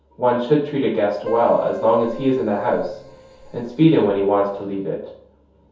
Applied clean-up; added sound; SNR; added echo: none; Keyboard (musical); 16 dB; reverberation time 0.6 s.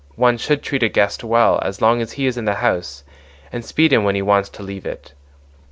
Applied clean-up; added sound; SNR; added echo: none; none; none; none.